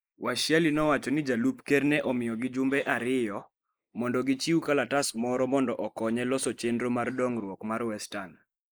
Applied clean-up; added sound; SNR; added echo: neural mask model Resemble Enhance denoiser.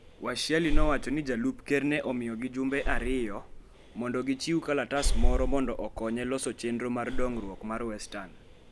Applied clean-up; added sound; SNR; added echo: none; Breathing; 0 dB; none.